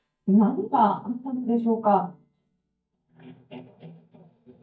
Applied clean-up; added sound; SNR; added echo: neural mask model DeepFilterNet 3.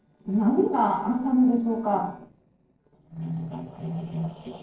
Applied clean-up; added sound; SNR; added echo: neural separator model SepFormer DNS4.